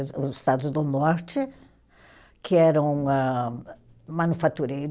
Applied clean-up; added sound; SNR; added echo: none; none; none; none.